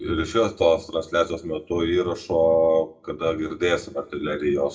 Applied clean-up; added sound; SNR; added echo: none; none; none; reverberation time 0.3 s.